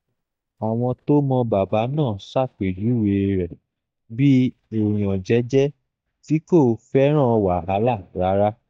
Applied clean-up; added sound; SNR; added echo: neural mask model DeepFilterNet 3.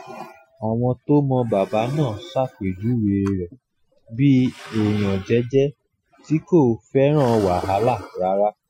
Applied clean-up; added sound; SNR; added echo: classical method Wiener filter.